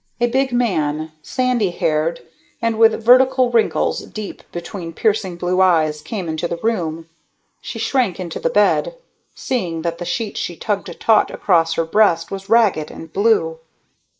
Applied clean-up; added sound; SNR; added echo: neural mask model Resemble Enhance denoiser.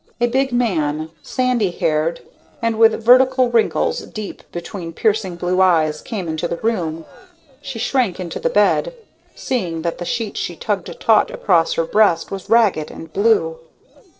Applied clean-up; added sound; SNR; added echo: neural separator model SepFormer DNS4.